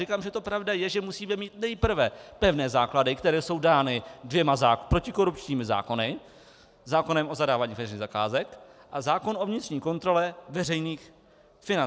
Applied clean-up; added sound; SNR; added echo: none; none; none; none.